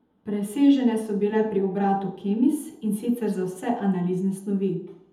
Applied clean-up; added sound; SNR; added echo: none; none; none; reverberation time 0.7 s.